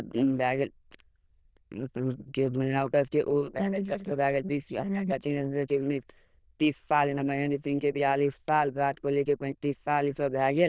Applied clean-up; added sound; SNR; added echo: neural diffusion model UNIVERSE++.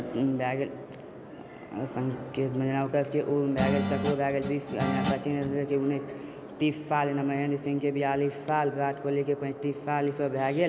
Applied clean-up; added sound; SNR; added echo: none; Guitar; 3 dB; none.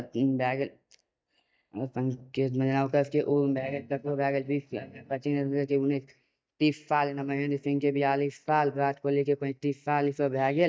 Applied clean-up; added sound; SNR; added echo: neural mask model DeepFilterNet 3.